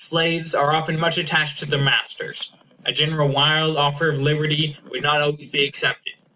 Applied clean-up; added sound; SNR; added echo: none; none; none; none.